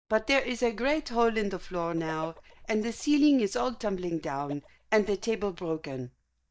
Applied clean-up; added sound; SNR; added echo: neural mask model DeepFilterNet 3.